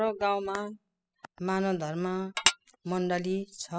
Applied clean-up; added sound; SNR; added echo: classical method spectral subtraction.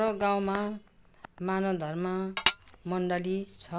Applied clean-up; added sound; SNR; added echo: none; Tap / Dishes, pots, and pans; -4 dB; none.